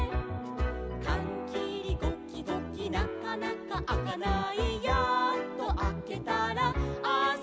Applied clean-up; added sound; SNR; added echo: none; none; none; none.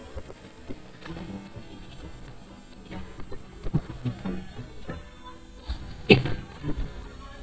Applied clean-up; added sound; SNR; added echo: neural mask model DeepFilterNet 3.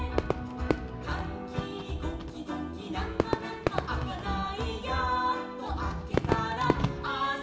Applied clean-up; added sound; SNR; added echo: none; Fireworks; 2 dB; reverberation time 0.9 s.